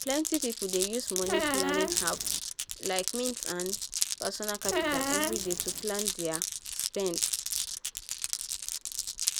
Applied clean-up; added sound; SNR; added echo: none; Squeak + Glass; -3 dB; none.